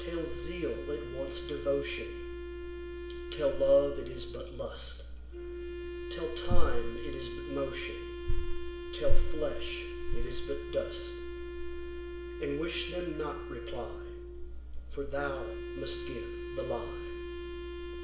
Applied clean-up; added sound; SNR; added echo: none; Wind instrument, woodwind instrument; 11 dB; reverberation time 0.7 s.